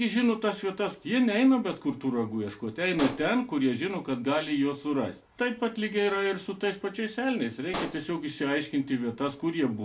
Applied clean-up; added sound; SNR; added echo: none; Explosion; 14 dB; reverberation time 0.2 s.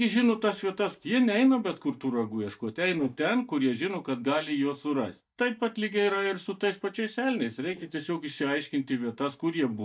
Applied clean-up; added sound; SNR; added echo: neural mask model DeepFilterNet 3.